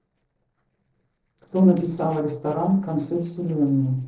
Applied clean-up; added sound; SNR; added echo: neural separator model SepFormer DNS4.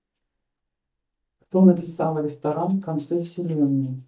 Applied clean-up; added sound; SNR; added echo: neural mask model DeepFilterNet 3.